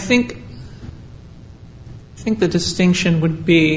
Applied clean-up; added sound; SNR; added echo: none; none; none; none.